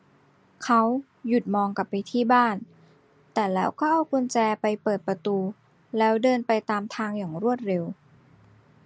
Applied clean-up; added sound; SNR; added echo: none; none; none; none.